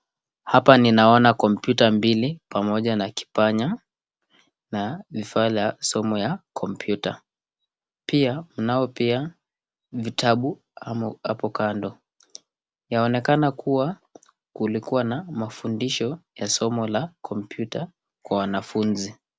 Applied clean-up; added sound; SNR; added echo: none; none; none; none.